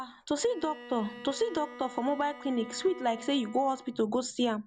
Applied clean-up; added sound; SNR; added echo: none; Bowed string instrument; 17 dB; none.